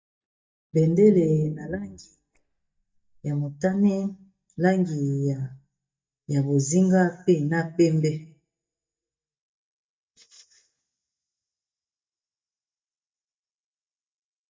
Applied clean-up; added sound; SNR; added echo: neural mask model DeepFilterNet 3.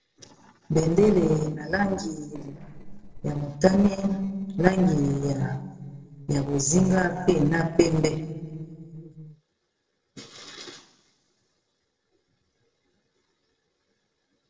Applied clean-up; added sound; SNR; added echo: neural separator model SepFormer DNS4.